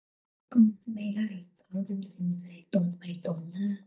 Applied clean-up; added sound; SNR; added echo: neural mask model DeepFilterNet 3.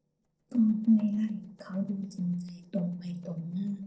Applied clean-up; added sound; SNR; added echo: neural separator model SepFormer DNS4.